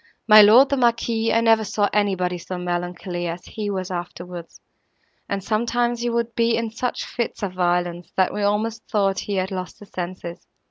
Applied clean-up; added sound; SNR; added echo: none; none; none; none.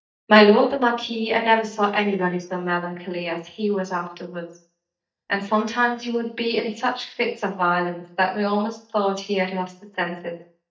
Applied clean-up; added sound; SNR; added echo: neural mask model DeepFilterNet 3.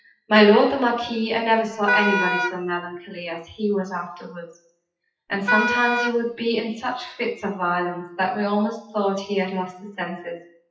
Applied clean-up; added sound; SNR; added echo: classical method WPE with log-MMSE.